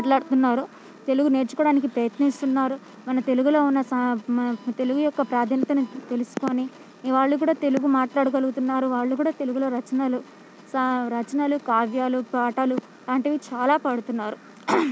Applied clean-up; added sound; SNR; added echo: none; none; none; none.